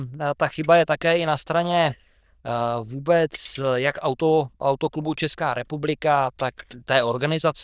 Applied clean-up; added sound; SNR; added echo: neural diffusion model UNIVERSE++.